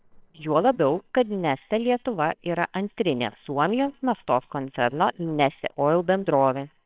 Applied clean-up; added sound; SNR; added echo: neural separator model SepFormer WHAMR!.